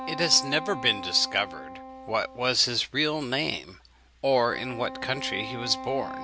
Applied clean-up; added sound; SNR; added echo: none; Wind instrument, woodwind instrument; 12 dB; none.